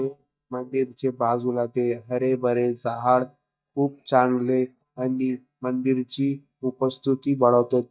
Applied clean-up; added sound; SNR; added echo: neural mask model DeepFilterNet 3.